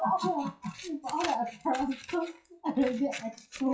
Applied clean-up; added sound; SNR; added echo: classical method WPE with log-MMSE.